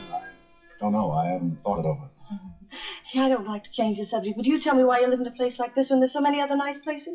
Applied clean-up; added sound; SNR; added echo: classical method WPE with log-MMSE.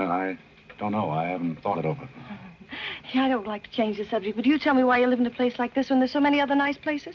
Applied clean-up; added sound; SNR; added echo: none; none; none; none.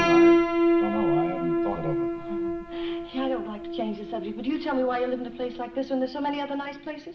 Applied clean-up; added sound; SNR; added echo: none; Piano; -5 dB; reverberation time 1.6 s.